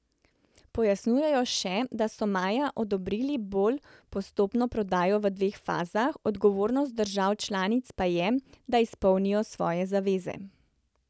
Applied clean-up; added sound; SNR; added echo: none; none; none; none.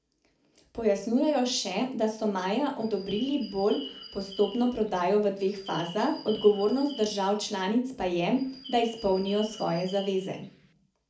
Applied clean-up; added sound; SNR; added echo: none; Bird; 17 dB; reverberation time 0.4 s.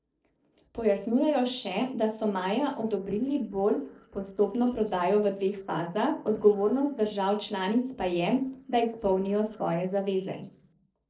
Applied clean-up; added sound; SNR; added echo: neural separator model SepFormer DNS4.